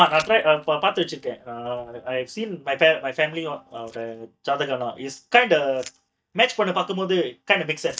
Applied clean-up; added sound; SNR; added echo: neural mask model DeepFilterNet 3.